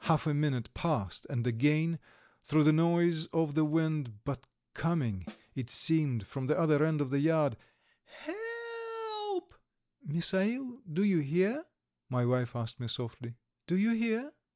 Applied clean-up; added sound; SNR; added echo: none; Snare drum; 17 dB; none.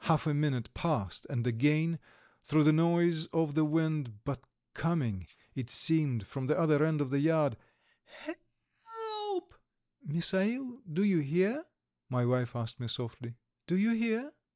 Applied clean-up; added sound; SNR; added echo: neural mask model Resemble Enhance denoiser.